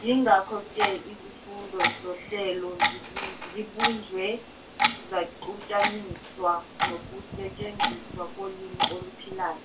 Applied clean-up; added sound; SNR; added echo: none; Clock; 1 dB; reverberation time 0.2 s.